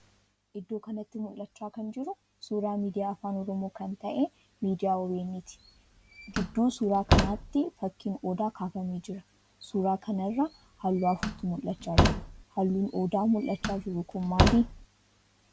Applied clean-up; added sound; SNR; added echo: none; Slam; -1 dB; none.